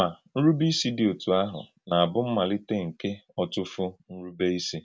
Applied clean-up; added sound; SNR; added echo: none; none; none; none.